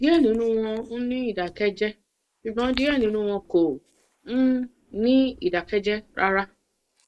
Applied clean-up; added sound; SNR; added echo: neural mask model Resemble Enhance denoiser.